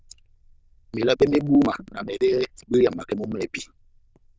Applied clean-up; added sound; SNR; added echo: neural diffusion model UNIVERSE++.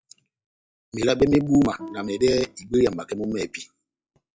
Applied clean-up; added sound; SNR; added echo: classical method log-MMSE.